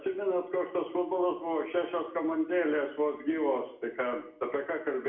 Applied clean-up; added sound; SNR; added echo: none; none; none; reverberation time 0.5 s.